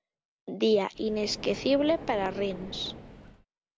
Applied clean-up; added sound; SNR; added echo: none; Car; 13 dB; none.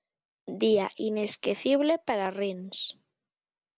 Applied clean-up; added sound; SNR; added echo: none; none; none; none.